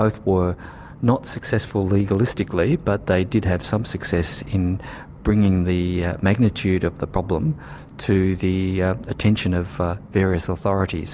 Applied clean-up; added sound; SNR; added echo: none; none; none; none.